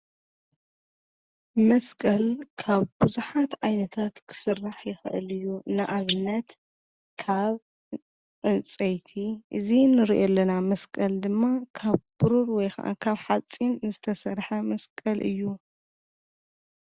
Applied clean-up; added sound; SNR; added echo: none; none; none; none.